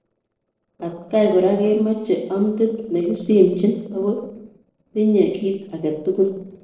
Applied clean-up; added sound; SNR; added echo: neural separator model SepFormer DNS4.